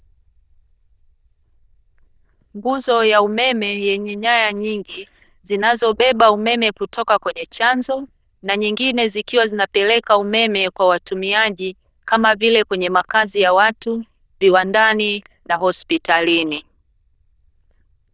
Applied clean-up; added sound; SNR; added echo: neural diffusion model UNIVERSE++.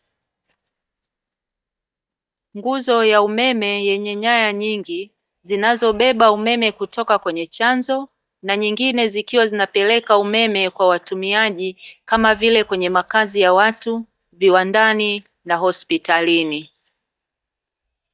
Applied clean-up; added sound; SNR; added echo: neural mask model DeepFilterNet 3.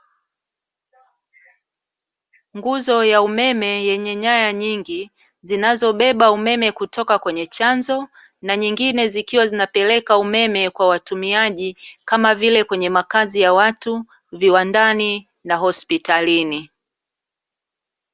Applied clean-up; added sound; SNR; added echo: none; none; none; none.